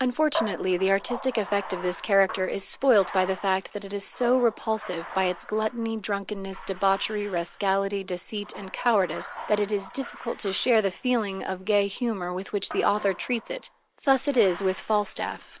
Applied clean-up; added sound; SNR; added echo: none; Bathtub (filling or washing); 14 dB; none.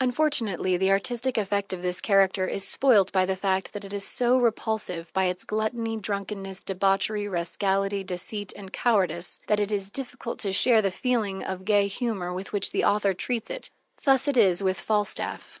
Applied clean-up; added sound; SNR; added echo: none; none; none; none.